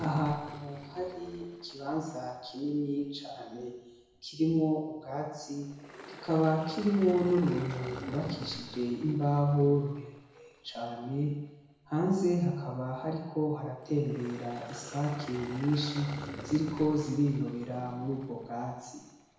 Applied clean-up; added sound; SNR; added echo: none; Engine; 16 dB; reverberation time 1.0 s.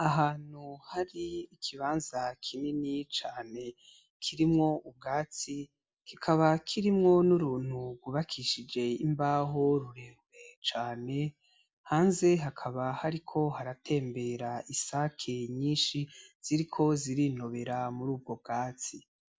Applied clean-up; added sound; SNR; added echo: none; none; none; none.